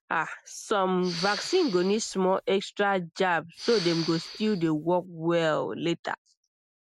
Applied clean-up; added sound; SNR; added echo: none; Respiratory sounds; 11 dB; none.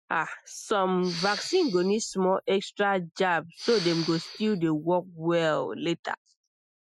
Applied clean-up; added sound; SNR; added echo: classical method Wiener filter.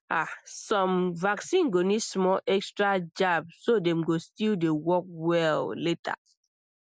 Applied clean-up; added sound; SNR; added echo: none; none; none; none.